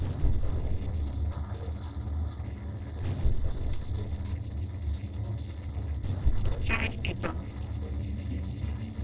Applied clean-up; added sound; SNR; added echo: neural separator model SepFormer DNS4.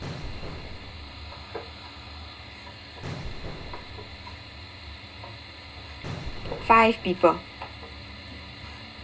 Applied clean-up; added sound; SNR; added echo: none; Explosion; 12 dB; reverberation time 0.2 s.